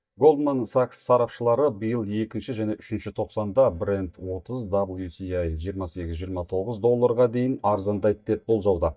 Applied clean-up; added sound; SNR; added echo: neural mask model DeepFilterNet 3.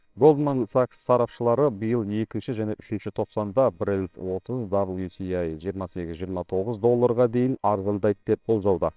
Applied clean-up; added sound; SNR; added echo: neural separator model SepFormer WHAMR!.